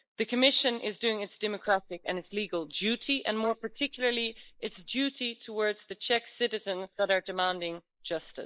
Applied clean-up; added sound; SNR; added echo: neural mask model Resemble Enhance denoiser.